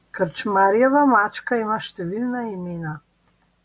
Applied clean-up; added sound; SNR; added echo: none; none; none; none.